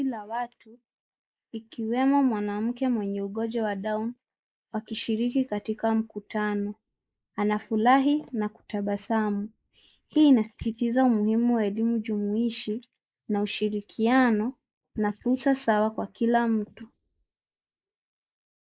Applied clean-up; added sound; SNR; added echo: neural mask model Resemble Enhance denoiser.